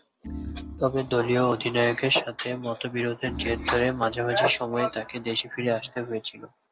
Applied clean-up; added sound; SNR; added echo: none; Organ; 15 dB; none.